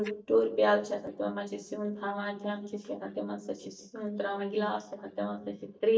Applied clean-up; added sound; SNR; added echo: neural mask model DeepFilterNet 3.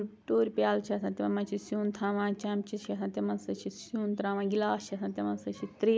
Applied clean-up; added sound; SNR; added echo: none; none; none; none.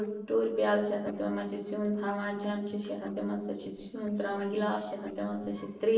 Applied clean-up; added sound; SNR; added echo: neural separator model SepFormer DNS4.